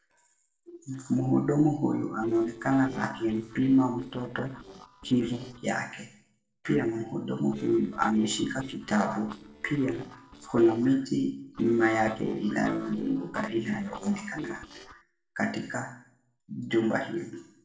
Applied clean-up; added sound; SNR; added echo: neural separator model SepFormer DNS4.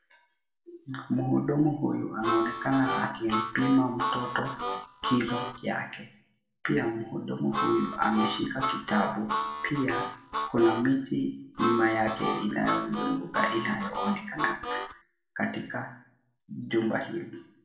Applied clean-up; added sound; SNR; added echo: none; Harmonica; 4 dB; reverberation time 0.6 s.